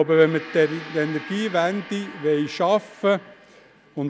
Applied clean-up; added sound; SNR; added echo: none; Gong; 17 dB; none.